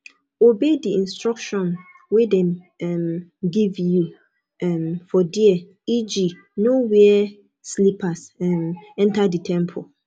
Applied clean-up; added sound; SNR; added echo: none; none; none; none.